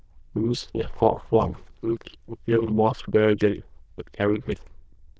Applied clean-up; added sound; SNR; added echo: neural diffusion model UNIVERSE++.